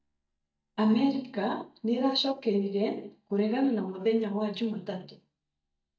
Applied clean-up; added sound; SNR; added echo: neural mask model DeepFilterNet 3.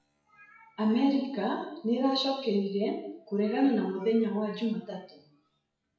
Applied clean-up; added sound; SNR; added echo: classical method WPE with log-MMSE.